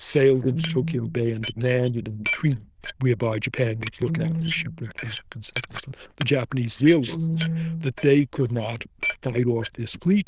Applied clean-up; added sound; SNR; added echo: neural diffusion model UNIVERSE++.